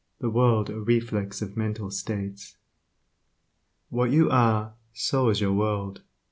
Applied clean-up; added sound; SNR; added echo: none; none; none; none.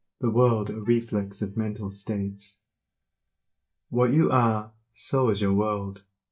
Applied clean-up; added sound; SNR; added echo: neural mask model DeepFilterNet 3.